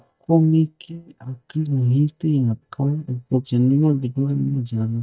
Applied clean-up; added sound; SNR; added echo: neural mask model DeepFilterNet 3.